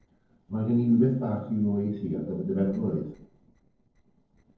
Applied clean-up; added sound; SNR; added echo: neural separator model SepFormer DNS4.